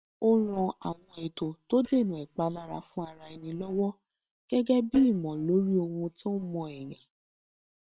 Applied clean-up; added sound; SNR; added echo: neural separator model SepFormer WHAM!.